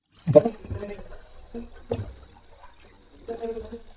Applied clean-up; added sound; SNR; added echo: neural mask model DeepFilterNet 3.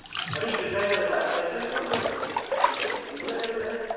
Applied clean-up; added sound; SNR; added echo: none; Bathtub (filling or washing); 1 dB; reverberation time 1.9 s.